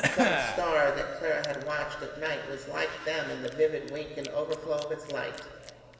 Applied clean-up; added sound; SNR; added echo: none; Chewing, mastication / Cough; 5 dB; reverberation time 2.5 s.